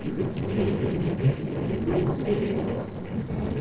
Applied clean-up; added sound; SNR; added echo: neural separator model SepFormer DNS4.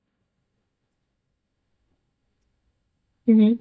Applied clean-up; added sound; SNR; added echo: neural mask model DeepFilterNet 3.